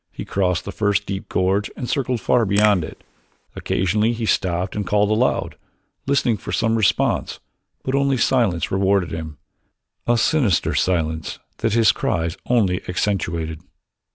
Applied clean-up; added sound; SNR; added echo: none; Crack / Crackle; 13 dB; none.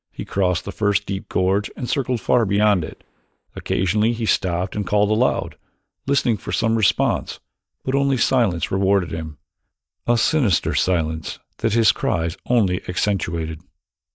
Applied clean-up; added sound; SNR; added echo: neural mask model DeepFilterNet 3.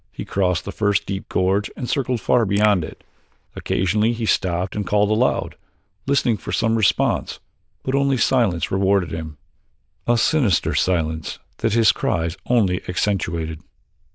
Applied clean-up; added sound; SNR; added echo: neural diffusion model UNIVERSE++.